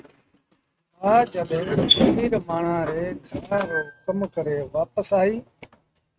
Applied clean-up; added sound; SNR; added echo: neural mask model RNNoise.